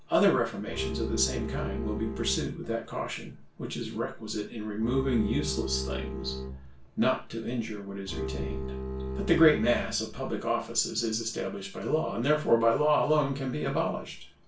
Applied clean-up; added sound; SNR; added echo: none; Bowed string instrument; 6 dB; reverberation time 0.3 s.